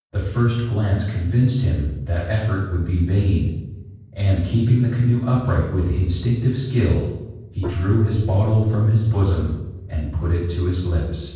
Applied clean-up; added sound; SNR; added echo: neural separator model SepFormer DNS4.